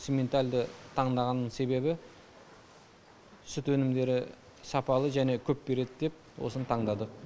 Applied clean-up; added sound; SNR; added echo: none; none; none; none.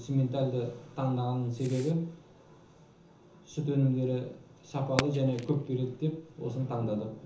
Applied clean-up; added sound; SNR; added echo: none; Fireworks; 15 dB; reverberation time 0.7 s.